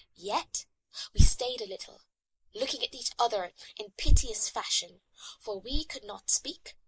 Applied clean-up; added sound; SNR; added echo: neural mask model Resemble Enhance denoiser.